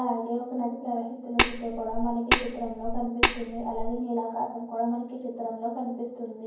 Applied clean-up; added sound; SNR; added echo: none; Tap; -4 dB; reverberation time 0.9 s.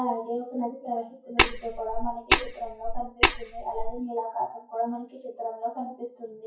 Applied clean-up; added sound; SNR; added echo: classical method WPE with log-MMSE.